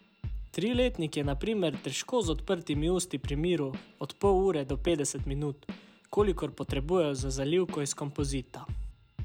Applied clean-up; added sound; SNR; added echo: none; Drum / Drum kit; 9 dB; none.